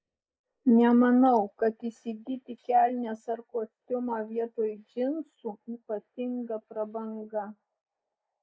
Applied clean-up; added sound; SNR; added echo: neural mask model Resemble Enhance denoiser.